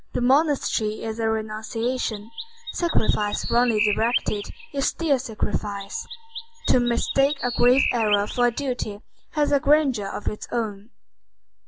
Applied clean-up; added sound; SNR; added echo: none; Chirp, tweet; 9 dB; none.